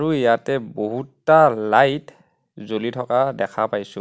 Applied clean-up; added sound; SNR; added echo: none; none; none; none.